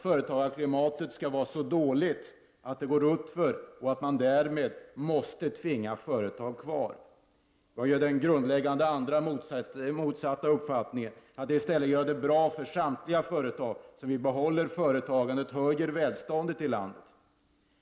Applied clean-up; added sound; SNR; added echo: none; none; none; none.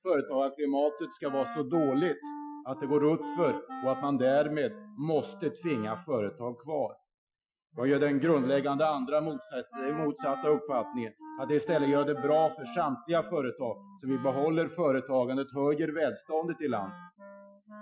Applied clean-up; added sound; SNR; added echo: classical method Wiener filter.